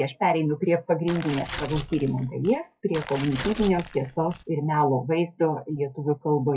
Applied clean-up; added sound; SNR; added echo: classical method log-MMSE.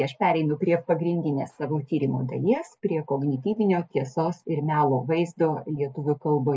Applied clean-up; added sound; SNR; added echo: none; none; none; none.